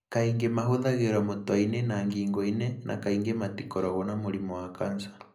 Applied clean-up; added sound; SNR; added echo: none; none; none; reverberation time 0.5 s.